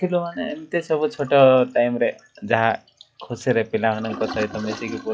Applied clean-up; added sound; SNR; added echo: classical method log-MMSE.